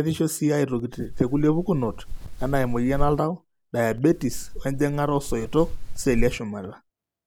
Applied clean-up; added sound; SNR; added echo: none; Wind; 4 dB; none.